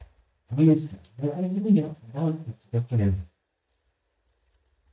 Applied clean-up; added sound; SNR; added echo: neural mask model DeepFilterNet 3.